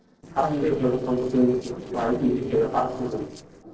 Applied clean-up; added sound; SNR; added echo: neural separator model SepFormer DNS4.